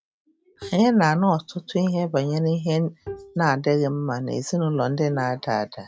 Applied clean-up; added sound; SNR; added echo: neural mask model RNNoise.